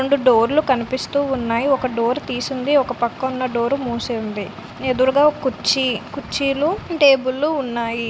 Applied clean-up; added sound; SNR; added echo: none; none; none; none.